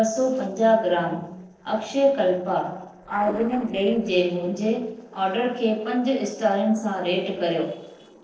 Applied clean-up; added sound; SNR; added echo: neural separator model SepFormer DNS4.